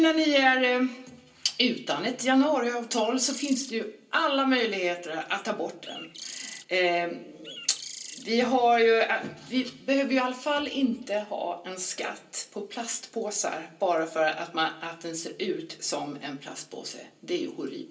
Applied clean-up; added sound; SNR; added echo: none; Bird; 13 dB; reverberation time 0.3 s.